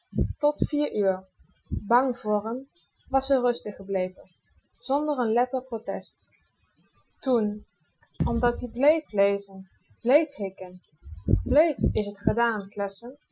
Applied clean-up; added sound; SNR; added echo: classical method Wiener filter.